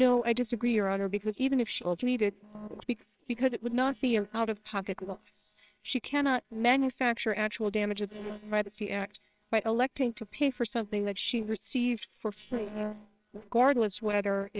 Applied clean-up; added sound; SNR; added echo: neural separator model SepFormer WHAMR!.